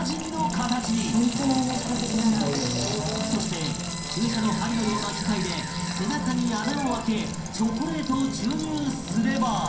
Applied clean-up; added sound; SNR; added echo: none; Frying (food); 10 dB; reverberation time 0.6 s.